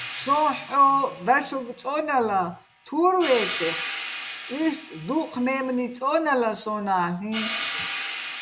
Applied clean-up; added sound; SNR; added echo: none; Hi-hat; 10 dB; none.